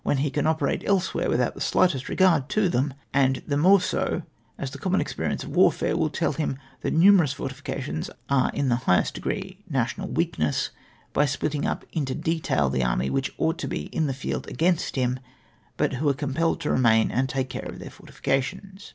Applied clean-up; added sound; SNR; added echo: none; none; none; none.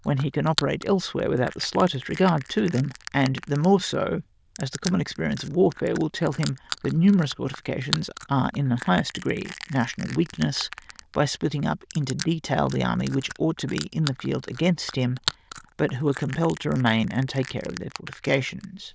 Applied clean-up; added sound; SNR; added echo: neural diffusion model UNIVERSE++.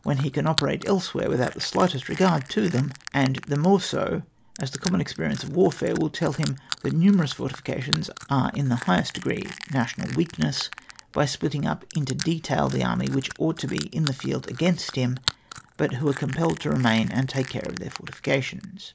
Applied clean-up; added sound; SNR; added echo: none; Crushing; 14 dB; none.